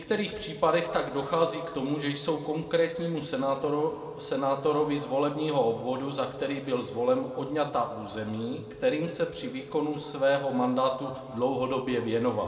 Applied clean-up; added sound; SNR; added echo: none; Telephone; 20 dB; reverberation time 1.6 s.